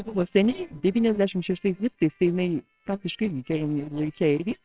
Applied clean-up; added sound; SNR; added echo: neural separator model SepFormer WHAMR!.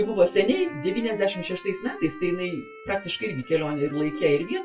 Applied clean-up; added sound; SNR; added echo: classical method WPE with log-MMSE.